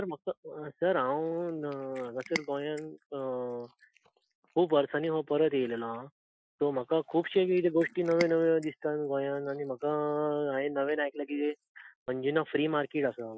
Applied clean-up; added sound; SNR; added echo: classical method Wiener filter.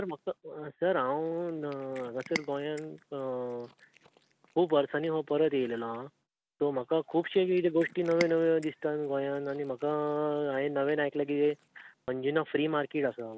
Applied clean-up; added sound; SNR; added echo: none; Cat; 19 dB; none.